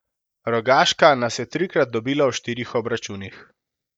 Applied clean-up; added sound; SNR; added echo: neural mask model DeepFilterNet 3.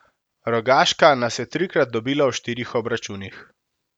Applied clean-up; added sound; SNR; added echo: none; none; none; none.